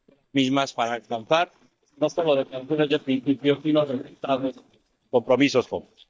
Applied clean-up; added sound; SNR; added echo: neural mask model DeepFilterNet 3.